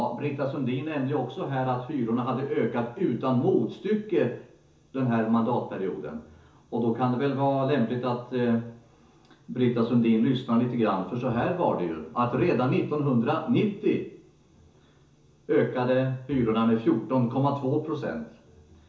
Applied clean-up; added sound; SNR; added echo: none; none; none; reverberation time 0.7 s.